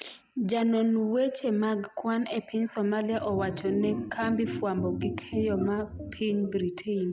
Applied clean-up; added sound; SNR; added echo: none; Organ; 7 dB; none.